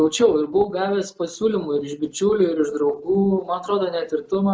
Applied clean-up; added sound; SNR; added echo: none; none; none; none.